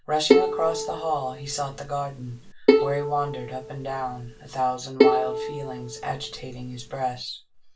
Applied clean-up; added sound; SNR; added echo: none; Bowed string instrument; -4 dB; reverberation time 0.2 s.